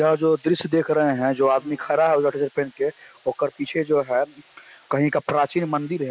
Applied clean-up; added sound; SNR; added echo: neural mask model Resemble Enhance denoiser.